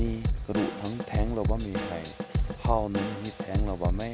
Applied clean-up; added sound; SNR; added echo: none; Drum / Drum kit; -3 dB; none.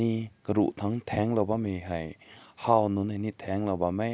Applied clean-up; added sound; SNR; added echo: none; none; none; none.